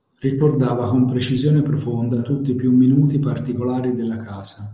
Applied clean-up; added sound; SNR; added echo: neural mask model Resemble Enhance denoiser.